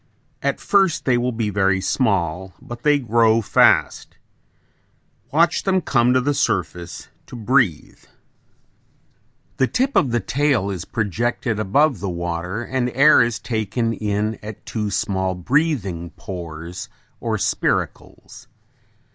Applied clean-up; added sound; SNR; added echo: none; none; none; none.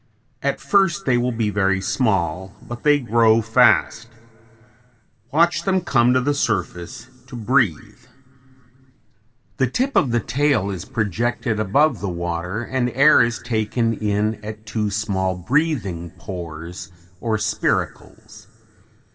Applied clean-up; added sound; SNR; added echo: none; none; none; reverberation time 2.1 s.